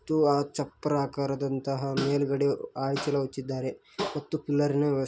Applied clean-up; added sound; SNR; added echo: none; none; none; none.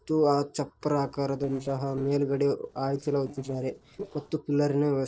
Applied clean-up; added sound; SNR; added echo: neural separator model SepFormer DNS4.